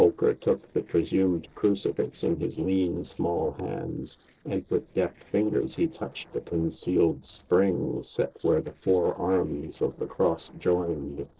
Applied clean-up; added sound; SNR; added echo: neural separator model SepFormer DNS4.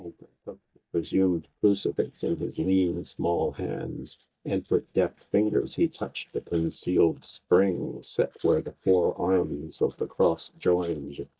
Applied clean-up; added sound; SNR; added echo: neural mask model DeepFilterNet 3.